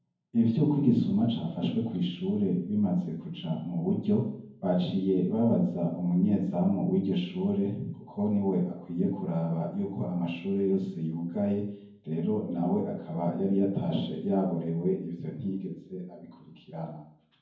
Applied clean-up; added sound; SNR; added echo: none; none; none; reverberation time 0.9 s.